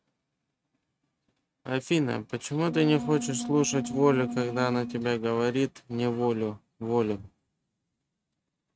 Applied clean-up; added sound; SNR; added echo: neural mask model RNNoise.